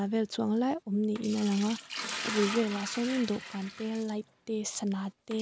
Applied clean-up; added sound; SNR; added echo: none; Liquid; 11 dB; none.